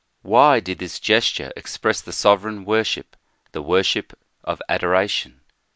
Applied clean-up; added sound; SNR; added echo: none; none; none; none.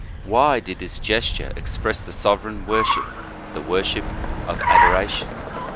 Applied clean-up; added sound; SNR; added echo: none; Car; 0 dB; none.